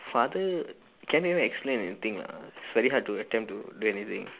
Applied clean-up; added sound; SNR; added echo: none; none; none; none.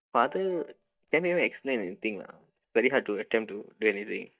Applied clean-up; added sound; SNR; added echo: neural mask model DeepFilterNet 3.